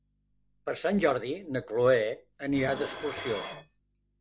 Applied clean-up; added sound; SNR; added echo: none; Dishes, pots, and pans; 13 dB; none.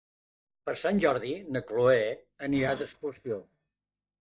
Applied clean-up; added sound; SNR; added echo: neural mask model DeepFilterNet 3.